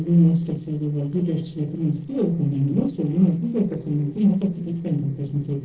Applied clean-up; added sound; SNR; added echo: neural separator model SepFormer DNS4.